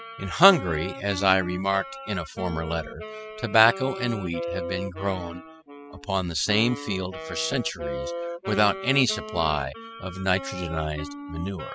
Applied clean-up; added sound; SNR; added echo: classical method spectral subtraction.